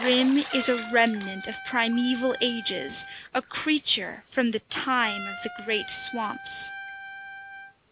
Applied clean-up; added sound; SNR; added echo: none; Bathtub (filling or washing) + Trumpet; 14 dB; none.